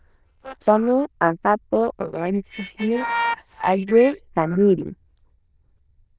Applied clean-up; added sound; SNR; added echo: neural diffusion model UNIVERSE++.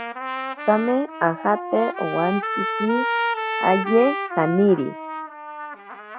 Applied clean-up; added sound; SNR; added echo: none; Trumpet; 5 dB; none.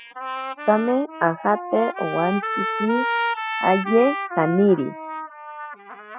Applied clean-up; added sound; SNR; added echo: classical method spectral subtraction.